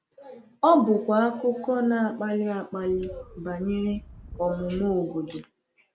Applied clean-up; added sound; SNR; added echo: none; Wind; 18 dB; none.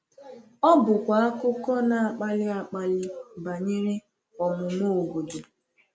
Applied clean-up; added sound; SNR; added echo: none; none; none; none.